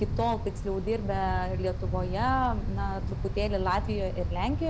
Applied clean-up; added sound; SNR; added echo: none; Wind; 1 dB; none.